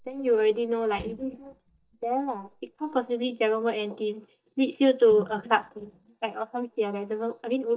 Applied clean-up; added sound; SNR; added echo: neural mask model DeepFilterNet 3.